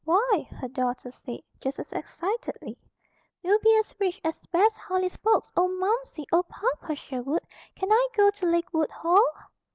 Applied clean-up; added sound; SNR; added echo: none; none; none; none.